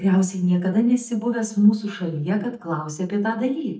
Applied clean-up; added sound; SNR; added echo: neural mask model DeepFilterNet 3.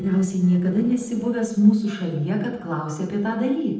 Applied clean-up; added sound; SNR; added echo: neural separator model SepFormer DNS4.